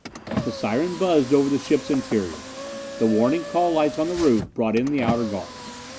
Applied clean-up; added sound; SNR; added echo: none; Car; 10 dB; none.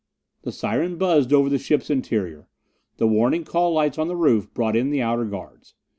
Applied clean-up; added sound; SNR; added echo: none; none; none; none.